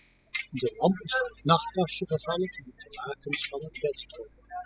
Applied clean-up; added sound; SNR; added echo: classical method spectral subtraction.